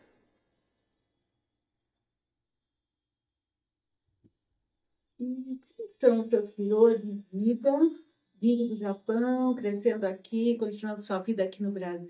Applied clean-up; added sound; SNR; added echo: neural mask model DeepFilterNet 3.